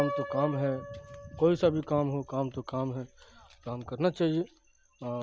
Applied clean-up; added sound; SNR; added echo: none; Piano; 11 dB; none.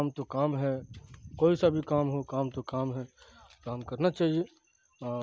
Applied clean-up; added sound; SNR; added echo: none; none; none; none.